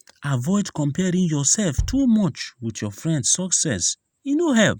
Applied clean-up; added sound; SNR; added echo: none; Bass drum; 11 dB; none.